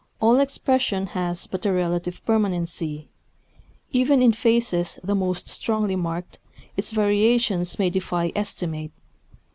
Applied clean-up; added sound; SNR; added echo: none; none; none; none.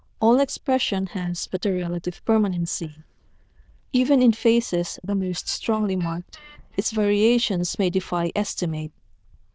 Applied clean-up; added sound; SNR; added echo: neural diffusion model UNIVERSE++.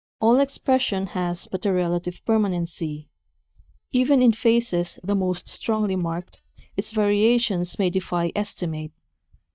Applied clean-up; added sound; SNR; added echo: neural mask model DeepFilterNet 3.